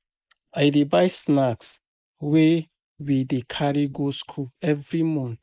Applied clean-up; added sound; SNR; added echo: neural mask model Resemble Enhance denoiser.